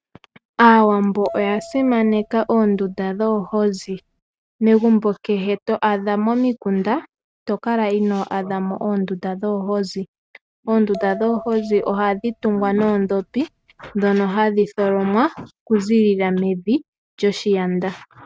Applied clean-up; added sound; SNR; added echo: neural mask model RNNoise.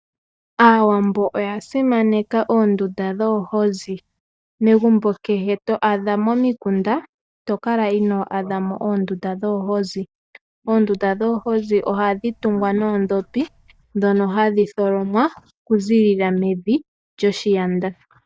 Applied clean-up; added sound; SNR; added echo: neural mask model DeepFilterNet 3.